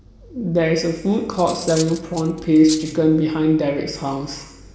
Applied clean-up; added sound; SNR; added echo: none; Cutlery, silverware; 15 dB; reverberation time 1.1 s.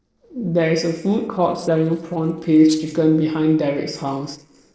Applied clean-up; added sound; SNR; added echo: neural separator model SepFormer DNS4.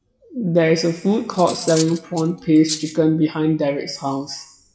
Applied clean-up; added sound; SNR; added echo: classical method WPE with log-MMSE.